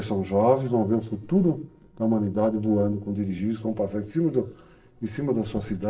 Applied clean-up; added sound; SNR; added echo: neural separator model SepFormer DNS4.